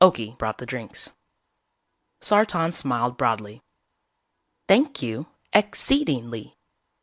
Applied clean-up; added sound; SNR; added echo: none; none; none; none.